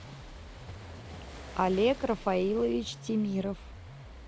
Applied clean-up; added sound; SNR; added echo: none; Waves, surf + Musical instrument; 13 dB; none.